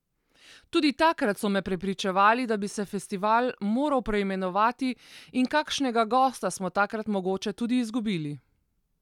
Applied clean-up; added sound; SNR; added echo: none; none; none; none.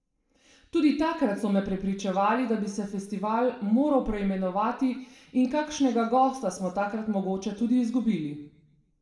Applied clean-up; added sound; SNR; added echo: none; none; none; reverberation time 0.7 s.